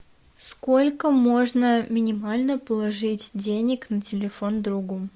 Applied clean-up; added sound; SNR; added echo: none; none; none; none.